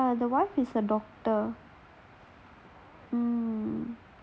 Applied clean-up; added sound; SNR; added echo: none; none; none; none.